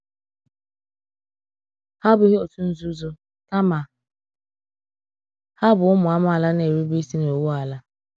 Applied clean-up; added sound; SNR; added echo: none; none; none; none.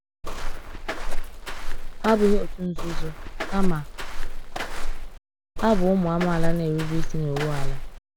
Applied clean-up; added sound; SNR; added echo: none; Walk, footsteps; -3 dB; none.